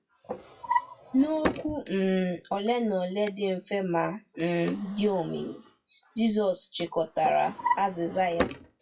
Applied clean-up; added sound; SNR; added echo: classical method WPE with log-MMSE.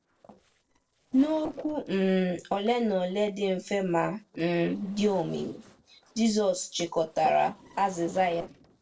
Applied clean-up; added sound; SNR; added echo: neural separator model SepFormer DNS4.